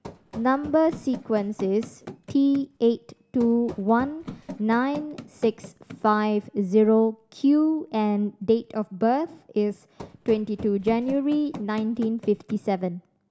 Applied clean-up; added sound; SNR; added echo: none; Run; 17 dB; none.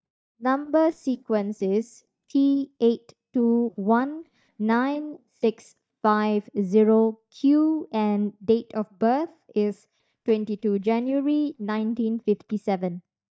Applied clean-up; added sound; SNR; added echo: neural mask model DeepFilterNet 3.